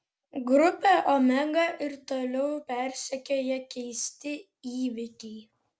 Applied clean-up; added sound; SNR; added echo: none; none; none; none.